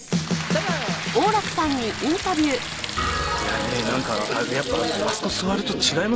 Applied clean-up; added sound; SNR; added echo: none; Sink (filling or washing) / Water tap, faucet; 11 dB; none.